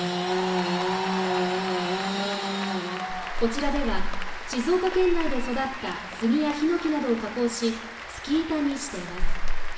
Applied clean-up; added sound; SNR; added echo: none; Applause / Cheering; 10 dB; reverberation time 0.8 s.